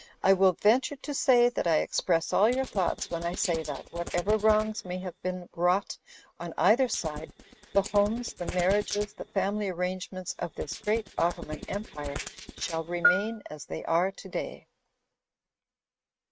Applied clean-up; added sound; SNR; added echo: neural mask model RNNoise.